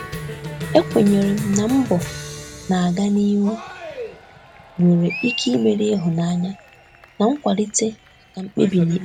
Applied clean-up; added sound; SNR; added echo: none; Cheering; 12 dB; none.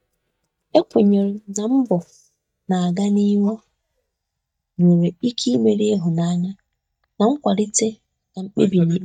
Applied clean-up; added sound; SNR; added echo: neural mask model DeepFilterNet 3.